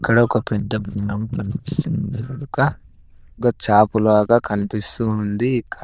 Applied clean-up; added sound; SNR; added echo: neural diffusion model UNIVERSE++.